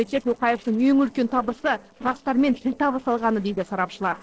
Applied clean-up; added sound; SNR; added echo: neural separator model SepFormer DNS4.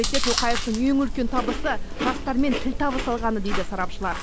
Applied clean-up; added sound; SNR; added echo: none; Chewing, mastication; 0 dB; none.